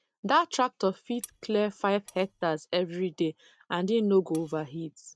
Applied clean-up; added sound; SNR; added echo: neural mask model RNNoise.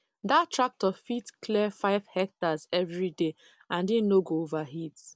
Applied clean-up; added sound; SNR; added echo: none; none; none; none.